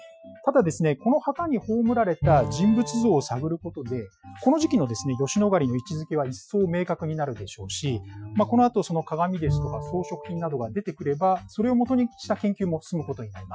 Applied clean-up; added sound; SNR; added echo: classical method Wiener filter.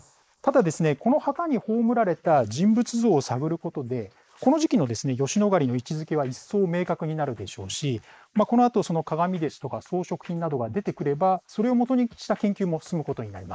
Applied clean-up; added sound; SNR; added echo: neural mask model Resemble Enhance denoiser.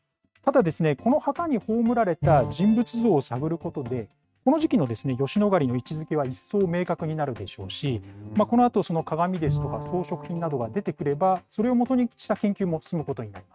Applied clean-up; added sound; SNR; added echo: neural mask model RNNoise.